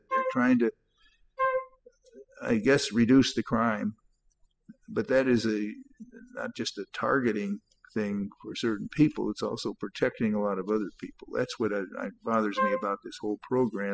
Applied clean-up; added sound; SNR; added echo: classical method spectral subtraction.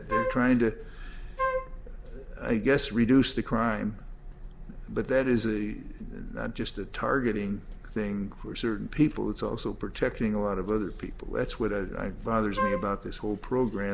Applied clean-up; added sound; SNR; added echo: none; Wind instrument, woodwind instrument; 4 dB; none.